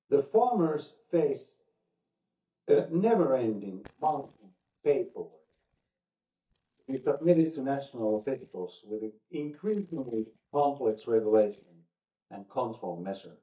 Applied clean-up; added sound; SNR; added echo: neural mask model DeepFilterNet 3.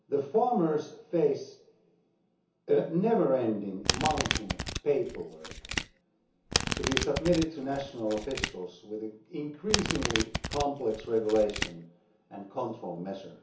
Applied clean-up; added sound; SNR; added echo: none; Domestic sounds, home sounds; 3 dB; reverberation time 0.7 s.